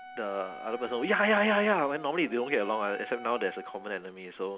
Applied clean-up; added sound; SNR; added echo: none; Wind instrument, woodwind instrument; 15 dB; none.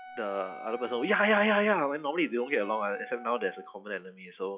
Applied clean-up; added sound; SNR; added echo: classical method log-MMSE.